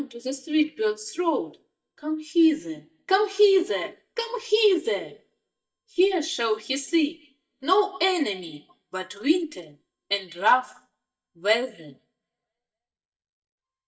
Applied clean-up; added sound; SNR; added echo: neural mask model DeepFilterNet 3.